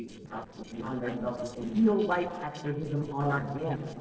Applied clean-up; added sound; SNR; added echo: neural separator model SepFormer DNS4.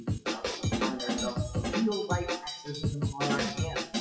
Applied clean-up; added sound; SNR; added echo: classical method WPE with log-MMSE.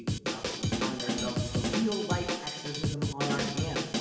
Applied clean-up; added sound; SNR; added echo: none; Drum kit; -4 dB; reverberation time 1.0 s.